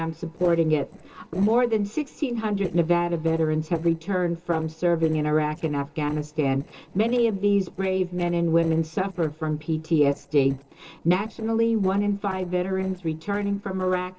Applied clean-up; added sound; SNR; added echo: neural separator model SepFormer DNS4.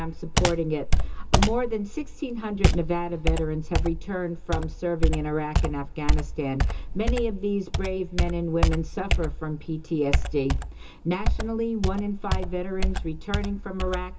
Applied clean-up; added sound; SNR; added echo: none; Computer keyboard; -3 dB; reverberation time 0.2 s.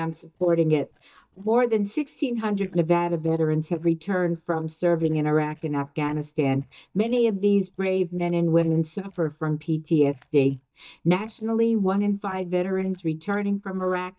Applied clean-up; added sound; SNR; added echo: neural mask model DeepFilterNet 3.